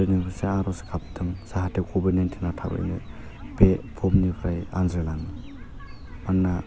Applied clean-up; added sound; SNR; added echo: none; none; none; none.